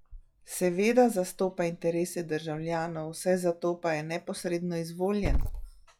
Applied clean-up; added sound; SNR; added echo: classical method log-MMSE.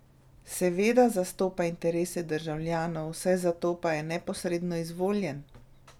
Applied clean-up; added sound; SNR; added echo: none; none; none; none.